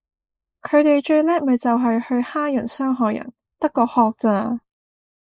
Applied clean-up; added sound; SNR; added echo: neural mask model Resemble Enhance denoiser.